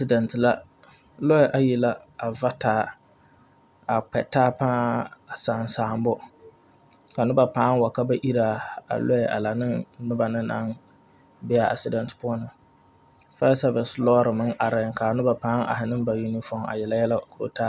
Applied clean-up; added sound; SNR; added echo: none; none; none; none.